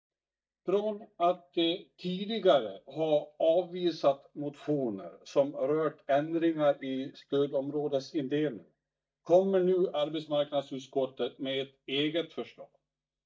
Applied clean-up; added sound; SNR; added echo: neural mask model DeepFilterNet 3.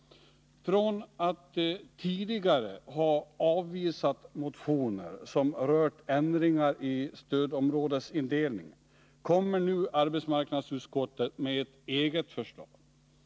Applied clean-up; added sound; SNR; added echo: none; none; none; none.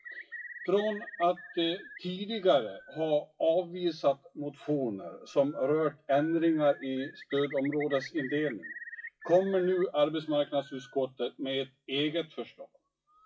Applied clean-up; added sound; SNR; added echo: classical method WPE with log-MMSE.